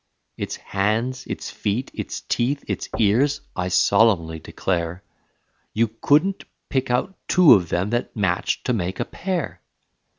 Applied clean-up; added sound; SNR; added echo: none; Knock / Wood / Percussion; 16 dB; none.